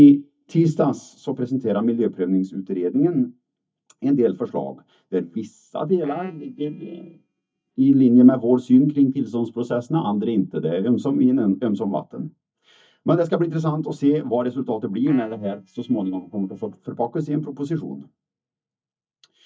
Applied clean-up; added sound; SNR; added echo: neural mask model DeepFilterNet 3.